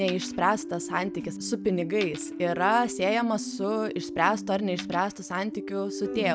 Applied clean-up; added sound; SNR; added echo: none; Coin (dropping); 20 dB; none.